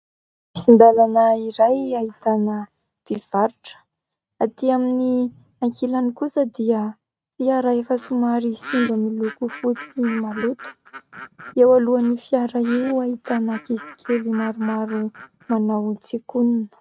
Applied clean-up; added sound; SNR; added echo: neural mask model RNNoise.